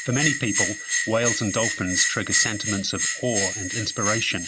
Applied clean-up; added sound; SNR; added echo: none; Bell; 0 dB; none.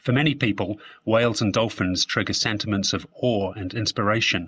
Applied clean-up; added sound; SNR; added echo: none; none; none; none.